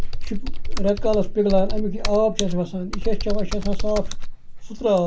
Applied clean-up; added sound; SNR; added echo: none; Computer keyboard; -2 dB; none.